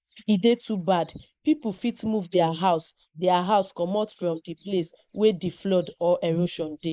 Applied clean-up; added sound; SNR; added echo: neural mask model Resemble Enhance denoiser.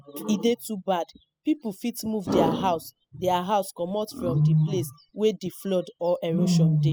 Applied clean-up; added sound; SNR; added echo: classical method spectral subtraction.